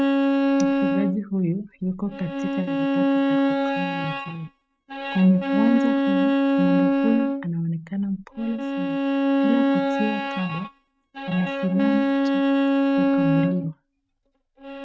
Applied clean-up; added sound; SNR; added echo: neural mask model RNNoise.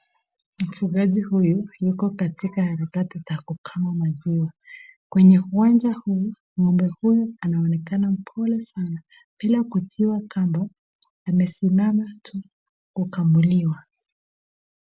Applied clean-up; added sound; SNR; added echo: none; none; none; none.